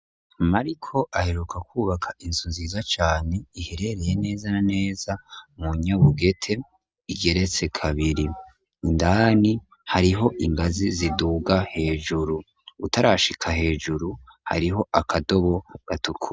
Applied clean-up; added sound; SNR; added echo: none; none; none; none.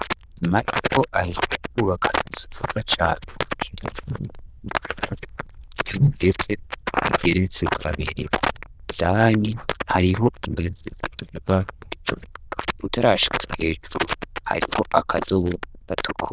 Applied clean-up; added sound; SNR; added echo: neural diffusion model UNIVERSE++.